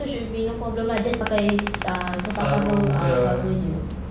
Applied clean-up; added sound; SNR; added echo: none; Glass; 11 dB; none.